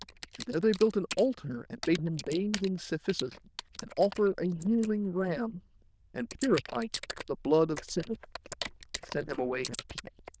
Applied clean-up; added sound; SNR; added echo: neural diffusion model UNIVERSE++.